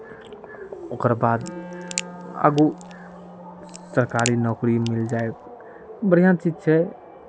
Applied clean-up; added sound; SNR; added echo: none; Wind instrument, woodwind instrument + Crack; 13 dB; none.